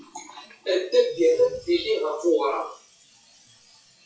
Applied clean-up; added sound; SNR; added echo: classical method WPE with log-MMSE.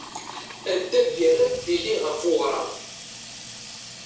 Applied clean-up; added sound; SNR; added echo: none; Sink (filling or washing) / Water tap, faucet; 14 dB; reverberation time 0.7 s.